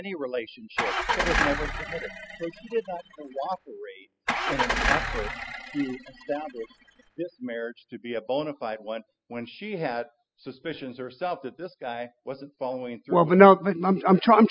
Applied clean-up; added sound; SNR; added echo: classical method spectral subtraction.